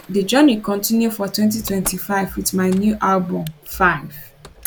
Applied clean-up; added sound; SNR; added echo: none; Fire + Slam; 19 dB; none.